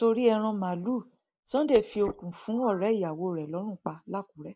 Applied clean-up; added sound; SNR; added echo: neural mask model Resemble Enhance denoiser.